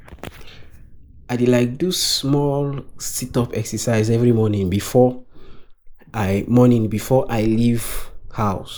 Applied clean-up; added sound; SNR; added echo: neural mask model Resemble Enhance denoiser.